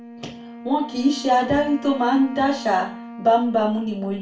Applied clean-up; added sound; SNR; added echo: none; Wind instrument, woodwind instrument; 15 dB; reverberation time 0.4 s.